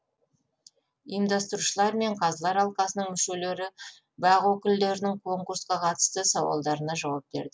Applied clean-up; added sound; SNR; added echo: none; none; none; none.